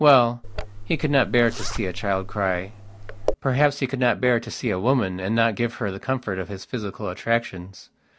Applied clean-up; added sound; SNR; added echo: none; Zipper (clothing); 6 dB; none.